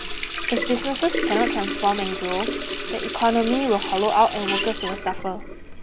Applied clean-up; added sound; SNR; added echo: none; Water tap, faucet; 2 dB; none.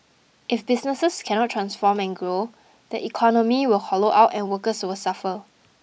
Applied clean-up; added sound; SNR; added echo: none; none; none; none.